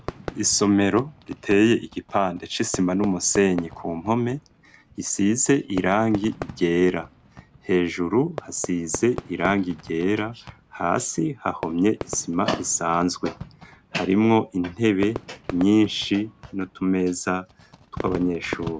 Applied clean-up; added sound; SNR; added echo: none; Fireworks; 15 dB; none.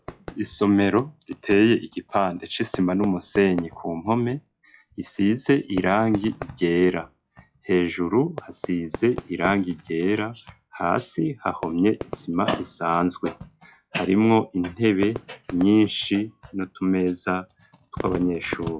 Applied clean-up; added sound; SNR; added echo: classical method log-MMSE.